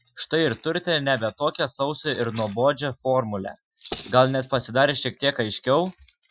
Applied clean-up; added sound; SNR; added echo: classical method Wiener filter.